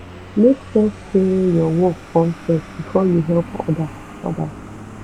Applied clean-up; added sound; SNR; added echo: none; Vehicle; 16 dB; none.